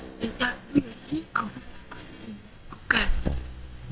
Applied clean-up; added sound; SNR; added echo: neural mask model DeepFilterNet 3.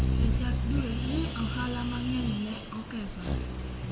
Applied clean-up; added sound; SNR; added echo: none; Bird vocalization, bird call, bird song; -5 dB; reverberation time 0.9 s.